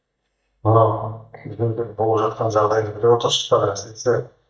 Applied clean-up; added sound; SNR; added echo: neural mask model DeepFilterNet 3.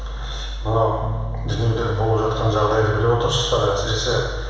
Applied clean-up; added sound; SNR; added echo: none; Bass guitar; 9 dB; reverberation time 1.1 s.